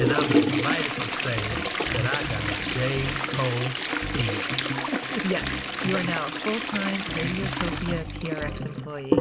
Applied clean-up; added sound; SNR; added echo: none; Toilet flush; -2 dB; reverberation time 0.7 s.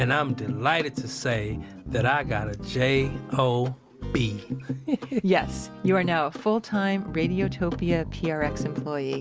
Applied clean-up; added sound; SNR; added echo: none; none; none; none.